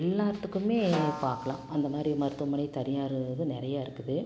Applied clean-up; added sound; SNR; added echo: none; Snare drum; 12 dB; none.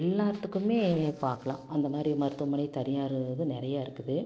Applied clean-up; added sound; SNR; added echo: neural separator model SepFormer DNS4.